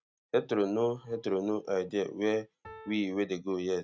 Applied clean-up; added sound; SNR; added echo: neural mask model RNNoise.